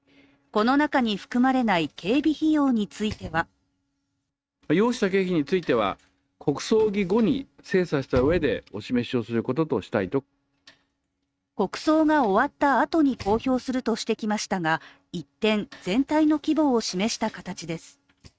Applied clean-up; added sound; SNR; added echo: neural mask model RNNoise.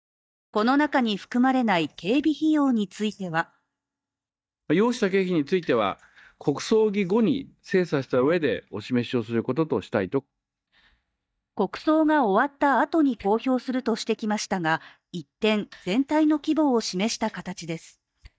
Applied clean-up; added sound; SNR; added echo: neural mask model DeepFilterNet 3.